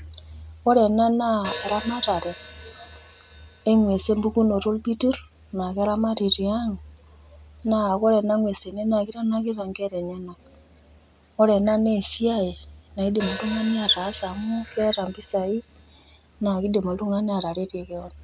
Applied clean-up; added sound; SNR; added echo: none; Hi-hat; 16 dB; none.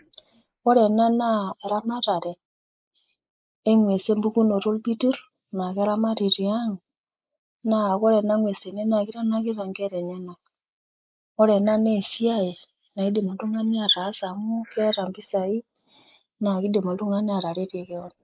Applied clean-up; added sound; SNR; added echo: neural mask model Resemble Enhance denoiser.